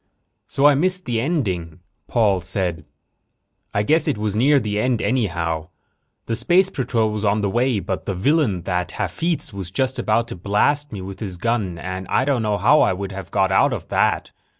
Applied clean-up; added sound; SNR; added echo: none; none; none; none.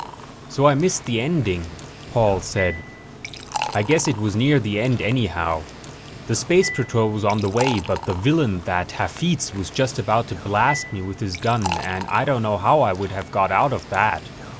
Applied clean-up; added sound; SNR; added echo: none; Liquid; 12 dB; none.